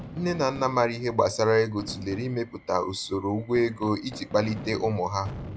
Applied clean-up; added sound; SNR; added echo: none; Fireworks; 15 dB; none.